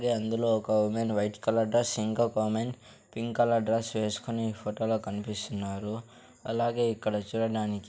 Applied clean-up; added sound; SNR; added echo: none; none; none; none.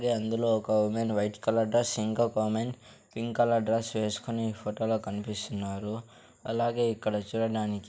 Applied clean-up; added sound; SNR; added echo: neural mask model Resemble Enhance denoiser.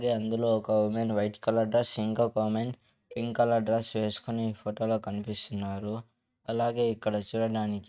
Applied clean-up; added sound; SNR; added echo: neural mask model RNNoise.